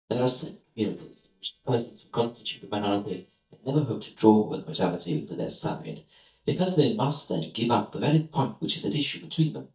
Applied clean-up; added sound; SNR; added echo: neural mask model DeepFilterNet 3.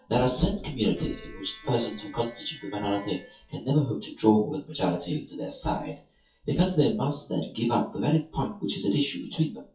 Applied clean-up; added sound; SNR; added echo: classical method WPE with log-MMSE.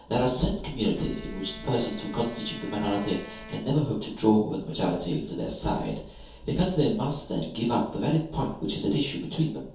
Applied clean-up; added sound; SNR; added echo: none; Wind instrument, woodwind instrument; 17 dB; reverberation time 0.6 s.